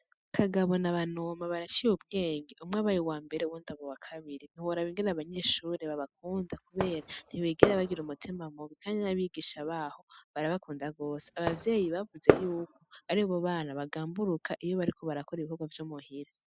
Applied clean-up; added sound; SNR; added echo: classical method spectral subtraction.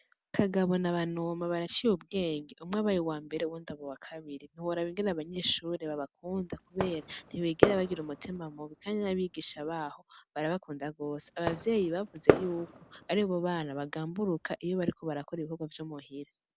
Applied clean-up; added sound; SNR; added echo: none; Fireworks; 2 dB; none.